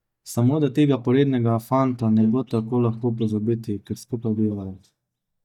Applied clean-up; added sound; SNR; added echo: neural mask model DeepFilterNet 3.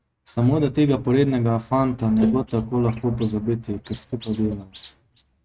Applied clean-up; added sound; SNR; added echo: neural mask model RNNoise.